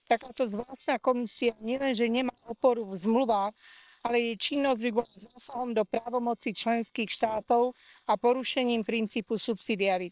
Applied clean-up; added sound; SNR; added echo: neural separator model SepFormer WHAM!.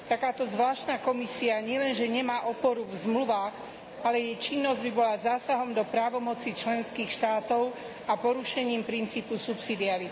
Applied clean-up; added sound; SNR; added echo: none; none; none; none.